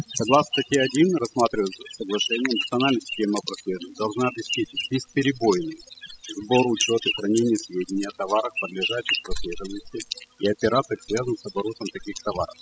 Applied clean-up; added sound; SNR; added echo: classical method spectral subtraction.